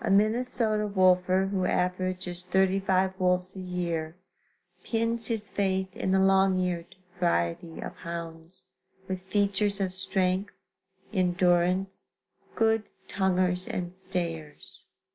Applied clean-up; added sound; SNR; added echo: none; none; none; none.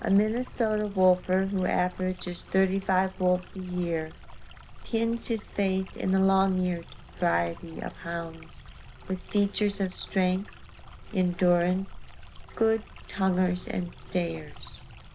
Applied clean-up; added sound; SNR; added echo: none; Stream; 16 dB; none.